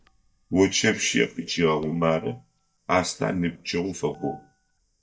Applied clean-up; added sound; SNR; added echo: neural mask model DeepFilterNet 3.